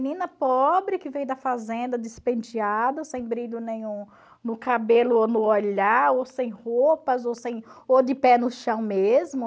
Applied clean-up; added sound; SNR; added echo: none; none; none; none.